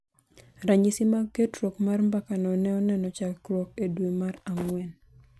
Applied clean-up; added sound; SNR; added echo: none; none; none; none.